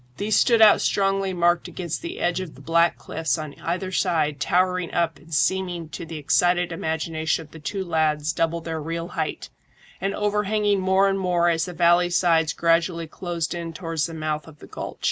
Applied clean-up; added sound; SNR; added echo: none; none; none; none.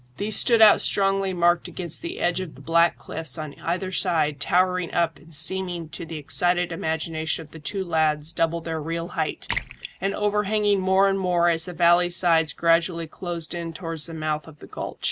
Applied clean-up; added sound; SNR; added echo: none; Splash, splatter; 12 dB; none.